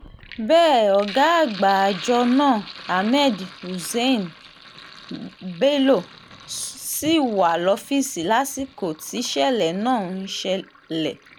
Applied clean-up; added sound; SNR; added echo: none; Sink (filling or washing); 19 dB; none.